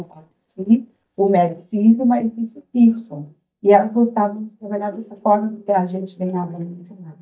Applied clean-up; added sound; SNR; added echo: neural mask model DeepFilterNet 3.